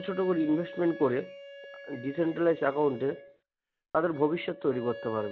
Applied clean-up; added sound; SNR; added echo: none; Wind instrument, woodwind instrument; 16 dB; none.